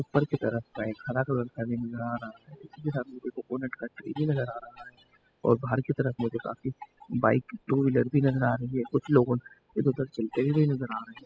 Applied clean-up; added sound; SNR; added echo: classical method spectral subtraction.